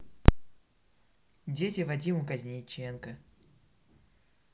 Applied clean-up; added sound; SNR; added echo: none; none; none; none.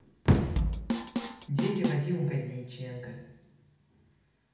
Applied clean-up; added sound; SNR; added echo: none; Drum kit; 1 dB; reverberation time 0.8 s.